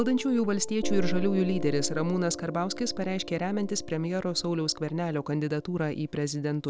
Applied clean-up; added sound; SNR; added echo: none; Piano; 5 dB; none.